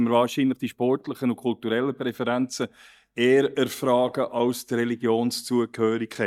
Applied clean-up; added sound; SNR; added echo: neural mask model DeepFilterNet 3.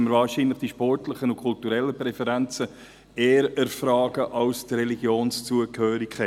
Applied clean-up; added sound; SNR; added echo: none; none; none; none.